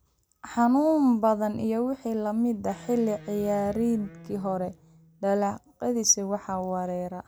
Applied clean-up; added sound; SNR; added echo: none; Electric guitar; 20 dB; none.